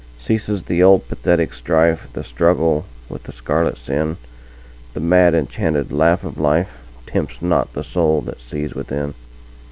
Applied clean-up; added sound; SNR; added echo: none; none; none; none.